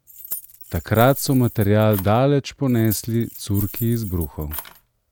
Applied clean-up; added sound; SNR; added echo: none; Keys jangling; 14 dB; none.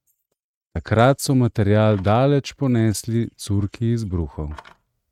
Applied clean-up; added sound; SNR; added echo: neural mask model RNNoise.